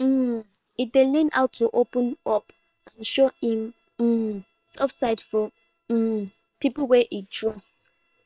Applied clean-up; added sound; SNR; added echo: neural separator model SepFormer WHAM!.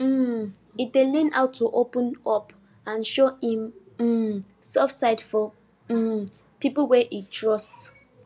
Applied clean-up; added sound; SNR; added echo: none; none; none; none.